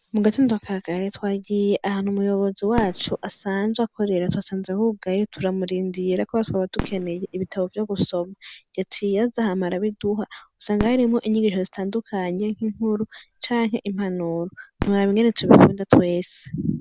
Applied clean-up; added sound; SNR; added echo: none; Fireworks; 17 dB; none.